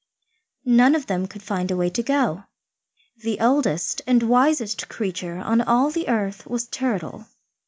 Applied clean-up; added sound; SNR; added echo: none; none; none; none.